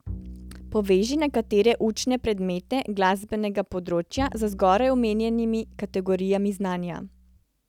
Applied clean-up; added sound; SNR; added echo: none; Bowed string instrument; 17 dB; none.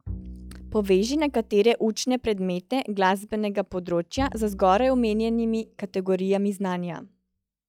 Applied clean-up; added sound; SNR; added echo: classical method log-MMSE.